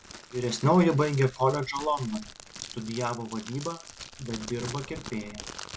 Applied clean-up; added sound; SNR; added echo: none; Crackle; 14 dB; none.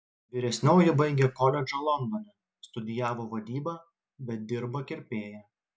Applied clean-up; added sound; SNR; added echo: none; none; none; none.